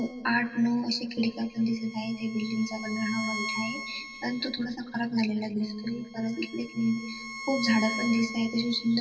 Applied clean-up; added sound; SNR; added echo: none; Bowed string instrument; 11 dB; reverberation time 1.9 s.